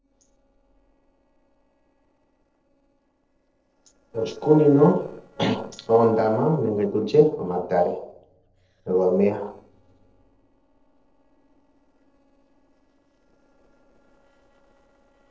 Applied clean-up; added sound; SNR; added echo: neural separator model SepFormer DNS4.